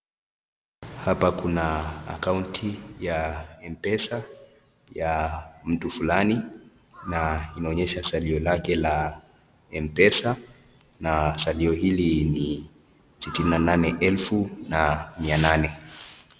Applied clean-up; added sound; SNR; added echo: none; none; none; none.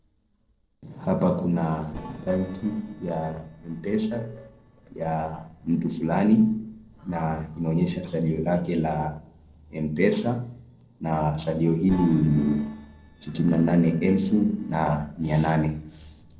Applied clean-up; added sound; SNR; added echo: neural separator model SepFormer DNS4.